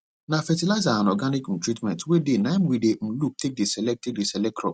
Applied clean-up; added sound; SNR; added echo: none; none; none; none.